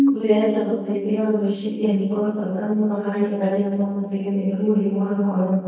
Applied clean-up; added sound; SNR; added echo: neural mask model DeepFilterNet 3.